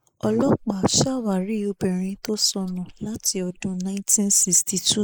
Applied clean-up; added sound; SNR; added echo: neural mask model Resemble Enhance denoiser.